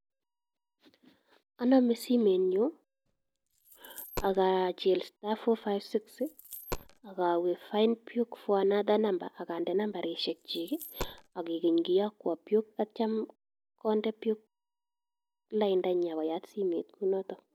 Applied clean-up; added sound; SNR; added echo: none; Coin (dropping); 13 dB; none.